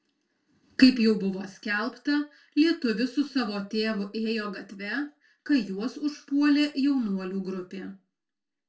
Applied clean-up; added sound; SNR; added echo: none; none; none; reverberation time 0.2 s.